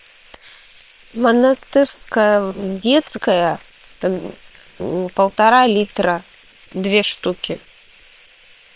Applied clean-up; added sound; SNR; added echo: neural separator model SepFormer WHAM!.